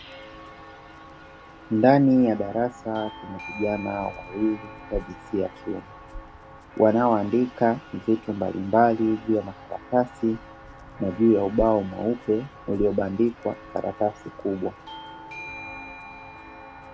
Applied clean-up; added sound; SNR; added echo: none; Walk, footsteps + Bell / Doorbell; 16 dB; none.